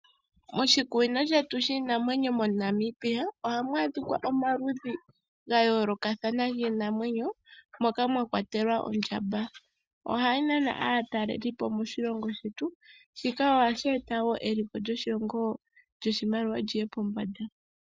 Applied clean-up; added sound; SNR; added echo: none; none; none; none.